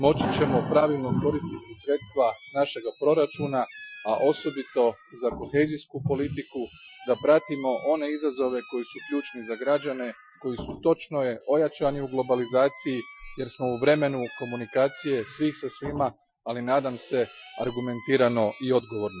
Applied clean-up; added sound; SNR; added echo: classical method Wiener filter.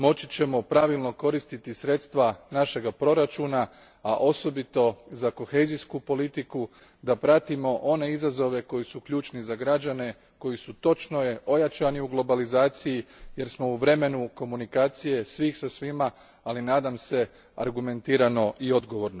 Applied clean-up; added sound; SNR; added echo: none; none; none; none.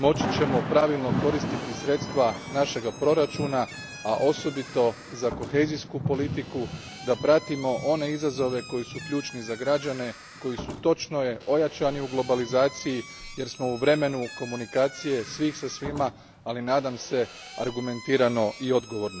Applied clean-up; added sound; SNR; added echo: none; Thunder / Rain + Squeak / Slam; 10 dB; none.